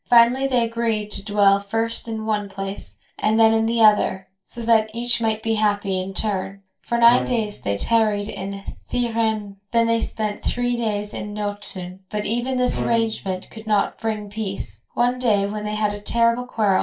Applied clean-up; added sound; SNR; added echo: neural separator model SepFormer DNS4.